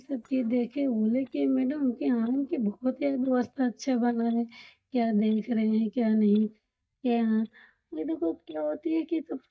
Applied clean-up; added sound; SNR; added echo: neural mask model DeepFilterNet 3.